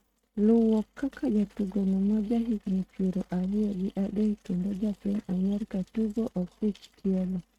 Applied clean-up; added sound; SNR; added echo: neural mask model RNNoise.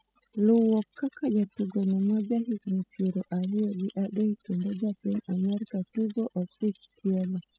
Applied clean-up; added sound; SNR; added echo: classical method spectral subtraction.